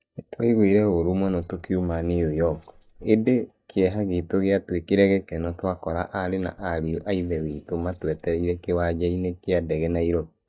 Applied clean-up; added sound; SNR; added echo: neural mask model DeepFilterNet 3.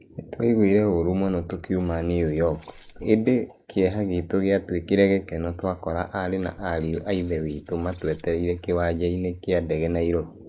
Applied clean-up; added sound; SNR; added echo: neural mask model Resemble Enhance denoiser.